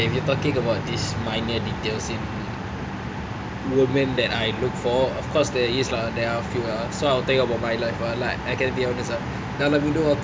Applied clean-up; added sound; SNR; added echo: none; none; none; none.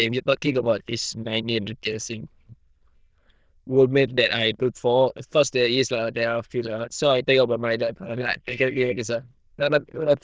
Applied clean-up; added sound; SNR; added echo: neural diffusion model UNIVERSE++.